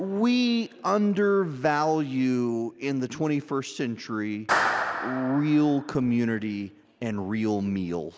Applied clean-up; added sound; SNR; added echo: none; Clapping; 6 dB; none.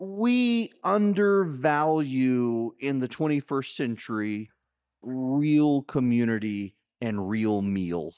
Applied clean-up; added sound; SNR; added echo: neural mask model DeepFilterNet 3.